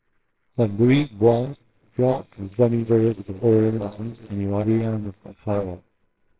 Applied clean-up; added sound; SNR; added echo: neural separator model SepFormer WHAMR!.